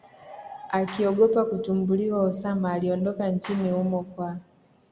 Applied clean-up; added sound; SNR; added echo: none; Clapping; 20 dB; none.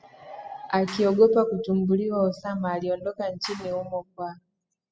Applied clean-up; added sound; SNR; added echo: classical method spectral subtraction.